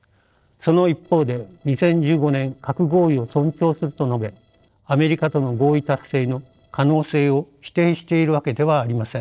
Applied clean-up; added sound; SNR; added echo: neural separator model SepFormer DNS4.